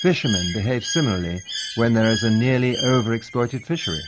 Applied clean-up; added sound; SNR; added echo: none; Bird; 10 dB; none.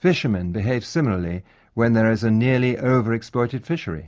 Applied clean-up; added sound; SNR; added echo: none; none; none; none.